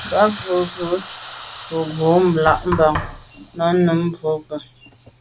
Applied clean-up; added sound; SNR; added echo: none; Knock + Hiss; 11 dB; none.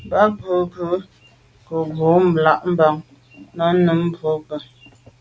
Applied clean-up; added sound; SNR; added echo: none; none; none; none.